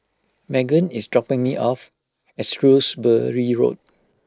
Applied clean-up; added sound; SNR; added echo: neural mask model Resemble Enhance denoiser.